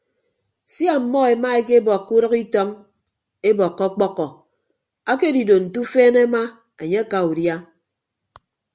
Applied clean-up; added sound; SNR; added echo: none; none; none; none.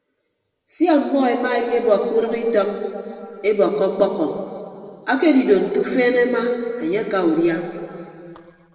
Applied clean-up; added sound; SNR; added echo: none; none; none; reverberation time 2.5 s.